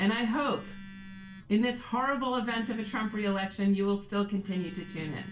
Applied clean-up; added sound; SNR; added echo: none; Telephone; 16 dB; reverberation time 0.3 s.